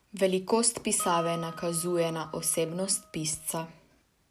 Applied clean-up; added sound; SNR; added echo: none; Harp; 14 dB; none.